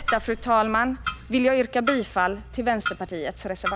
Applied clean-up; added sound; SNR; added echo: none; Clock; 9 dB; none.